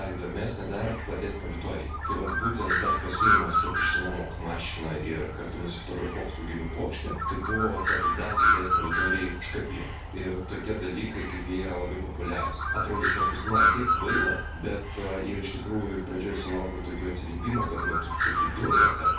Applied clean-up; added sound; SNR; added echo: none; Bird; -4 dB; reverberation time 0.3 s.